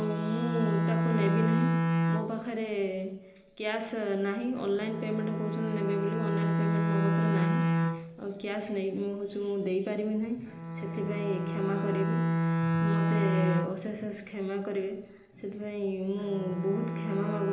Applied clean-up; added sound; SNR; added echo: none; Bowed string instrument; -2 dB; reverberation time 1.0 s.